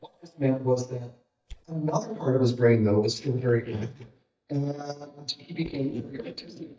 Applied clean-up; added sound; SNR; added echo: neural mask model DeepFilterNet 3.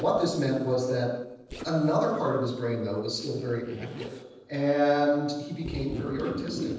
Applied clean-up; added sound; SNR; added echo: neural separator model SepFormer DNS4.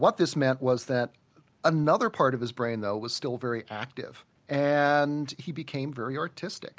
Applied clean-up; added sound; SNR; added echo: none; none; none; none.